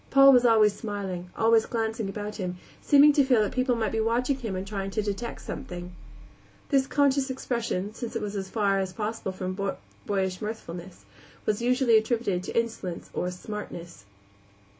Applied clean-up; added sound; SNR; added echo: none; Growling; 14 dB; none.